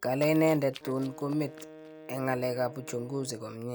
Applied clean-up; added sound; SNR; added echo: none; Run + Wind instrument, woodwind instrument; 18 dB; none.